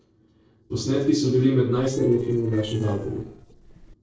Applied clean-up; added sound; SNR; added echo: neural separator model SepFormer DNS4.